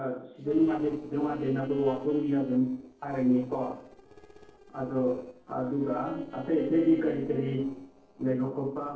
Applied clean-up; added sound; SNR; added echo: neural separator model SepFormer DNS4.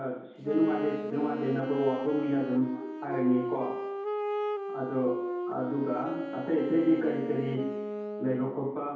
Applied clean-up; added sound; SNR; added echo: none; Wind instrument, woodwind instrument; 5 dB; reverberation time 2.2 s.